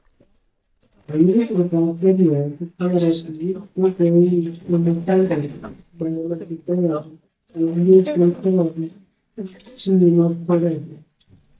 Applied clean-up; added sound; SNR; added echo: neural mask model DeepFilterNet 3.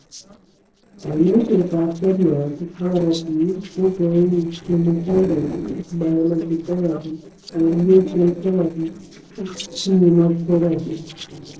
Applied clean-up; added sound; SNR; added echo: neural separator model SepFormer DNS4.